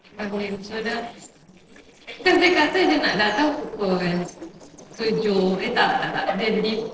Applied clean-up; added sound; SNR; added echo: neural separator model SepFormer DNS4.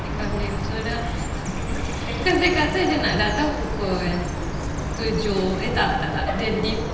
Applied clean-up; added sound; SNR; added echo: none; Chirp, tweet; 3 dB; reverberation time 0.8 s.